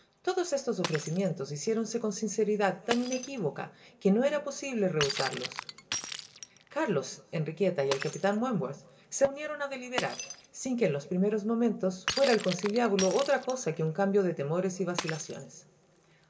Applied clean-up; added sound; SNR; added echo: none; Shatter; 11 dB; reverberation time 1.9 s.